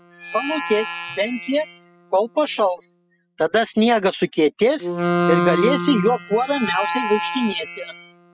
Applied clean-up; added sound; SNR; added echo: classical method spectral subtraction.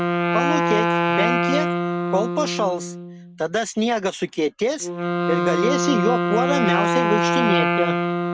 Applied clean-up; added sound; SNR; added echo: none; Wind instrument, woodwind instrument; -2 dB; none.